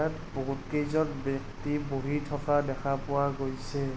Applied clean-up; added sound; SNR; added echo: none; none; none; none.